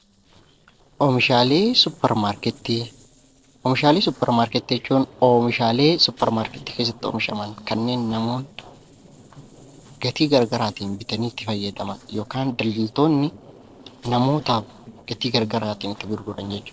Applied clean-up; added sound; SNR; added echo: neural separator model SepFormer DNS4.